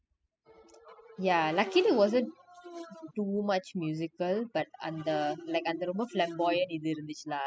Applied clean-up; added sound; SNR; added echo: classical method spectral subtraction.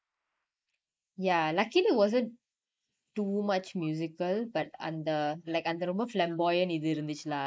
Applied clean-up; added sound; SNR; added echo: neural mask model Resemble Enhance denoiser.